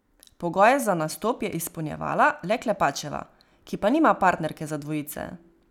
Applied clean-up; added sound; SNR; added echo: none; none; none; none.